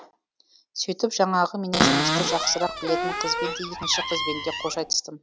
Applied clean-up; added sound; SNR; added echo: none; Cupboard open or close; -1 dB; none.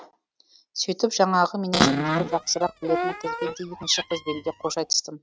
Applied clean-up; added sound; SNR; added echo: neural mask model RNNoise.